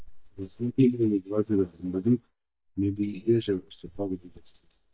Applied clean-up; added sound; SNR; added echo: neural mask model DeepFilterNet 3.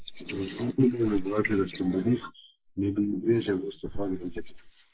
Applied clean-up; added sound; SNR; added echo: neural mask model Resemble Enhance denoiser.